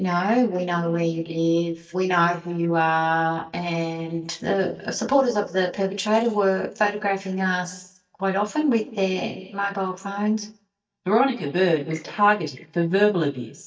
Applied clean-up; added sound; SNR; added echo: neural mask model DeepFilterNet 3.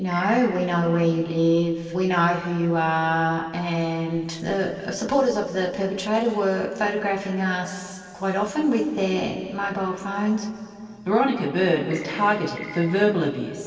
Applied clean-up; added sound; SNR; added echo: neural separator model SepFormer DNS4.